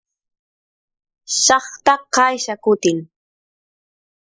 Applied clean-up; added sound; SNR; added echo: neural mask model Resemble Enhance denoiser.